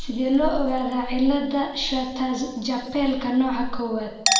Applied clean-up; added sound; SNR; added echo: none; Chink, clink; 6 dB; reverberation time 0.8 s.